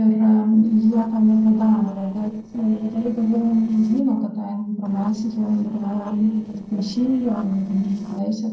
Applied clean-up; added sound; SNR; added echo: neural separator model SepFormer DNS4.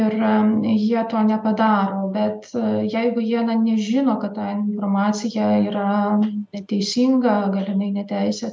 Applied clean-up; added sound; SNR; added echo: none; none; none; none.